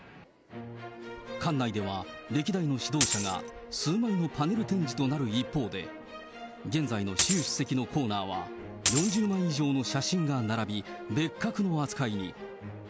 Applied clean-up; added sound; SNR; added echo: none; Coin (dropping); 0 dB; none.